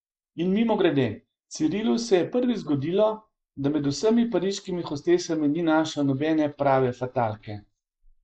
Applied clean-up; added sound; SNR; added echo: neural mask model Resemble Enhance denoiser.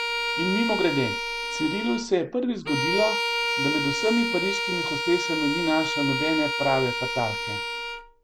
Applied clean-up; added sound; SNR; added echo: none; Bowed string instrument; 1 dB; none.